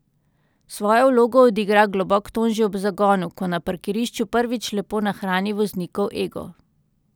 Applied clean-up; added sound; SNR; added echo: none; none; none; none.